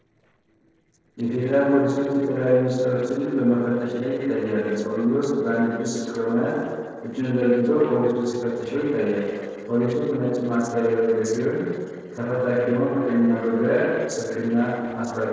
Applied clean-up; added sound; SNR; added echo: neural separator model SepFormer DNS4.